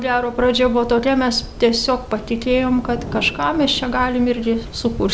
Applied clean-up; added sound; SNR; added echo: none; Thunder / Rain; 16 dB; none.